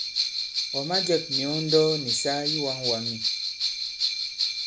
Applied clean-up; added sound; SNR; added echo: none; Bell; -1 dB; none.